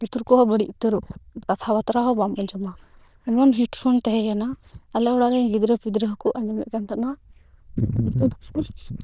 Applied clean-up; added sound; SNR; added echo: neural diffusion model UNIVERSE++.